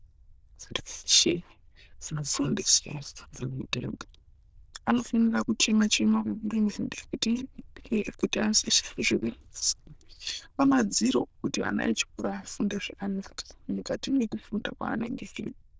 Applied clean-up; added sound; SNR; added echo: neural diffusion model UNIVERSE++.